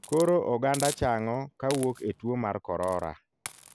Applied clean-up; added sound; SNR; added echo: none; Hiss; 13 dB; none.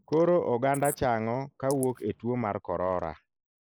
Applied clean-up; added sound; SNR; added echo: neural mask model Resemble Enhance denoiser.